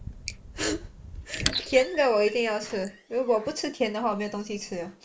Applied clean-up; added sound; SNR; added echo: neural mask model Resemble Enhance denoiser.